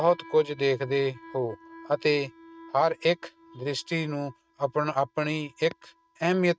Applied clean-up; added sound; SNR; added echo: neural mask model RNNoise.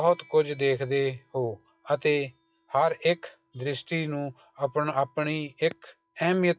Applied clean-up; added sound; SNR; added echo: classical method log-MMSE.